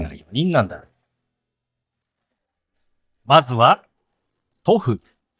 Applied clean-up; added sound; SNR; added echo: neural mask model DeepFilterNet 3.